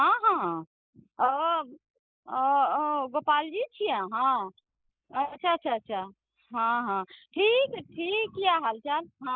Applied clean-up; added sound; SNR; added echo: neural mask model Resemble Enhance denoiser.